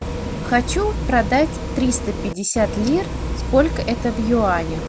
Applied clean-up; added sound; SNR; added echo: none; Bus; 4 dB; none.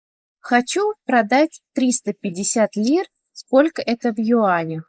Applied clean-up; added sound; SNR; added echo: neural mask model Resemble Enhance denoiser.